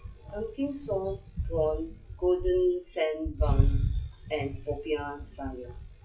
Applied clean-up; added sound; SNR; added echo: classical method WPE with log-MMSE.